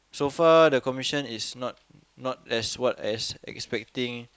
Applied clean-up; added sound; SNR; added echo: none; none; none; none.